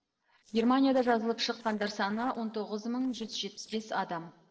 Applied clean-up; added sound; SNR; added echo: neural separator model SepFormer DNS4.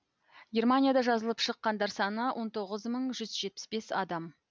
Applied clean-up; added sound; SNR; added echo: none; none; none; none.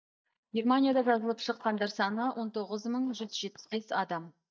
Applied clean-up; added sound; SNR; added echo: neural mask model DeepFilterNet 3.